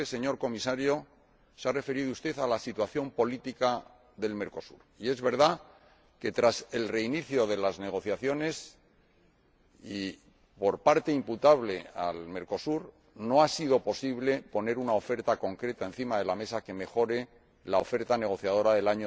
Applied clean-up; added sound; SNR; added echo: none; none; none; none.